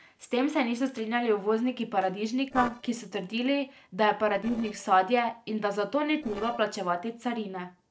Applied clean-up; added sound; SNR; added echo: neural separator model SepFormer DNS4.